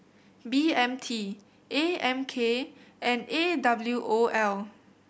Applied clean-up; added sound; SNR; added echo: none; none; none; none.